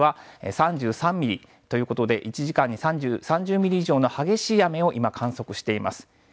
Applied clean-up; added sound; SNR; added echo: none; none; none; none.